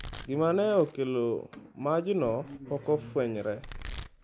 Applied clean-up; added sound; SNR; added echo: none; Domestic sounds, home sounds; 16 dB; none.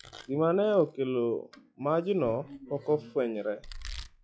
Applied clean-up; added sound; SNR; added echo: classical method log-MMSE.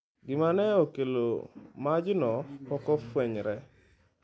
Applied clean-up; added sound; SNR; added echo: none; none; none; none.